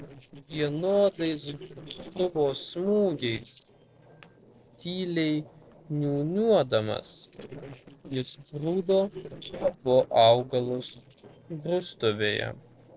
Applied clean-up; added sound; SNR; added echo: neural separator model SepFormer DNS4.